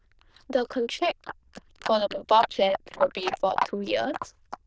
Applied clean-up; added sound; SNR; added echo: neural diffusion model UNIVERSE++.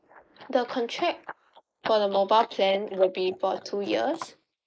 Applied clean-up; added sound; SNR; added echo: neural mask model Resemble Enhance denoiser.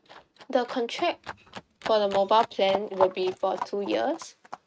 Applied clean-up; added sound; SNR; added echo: neural mask model RNNoise.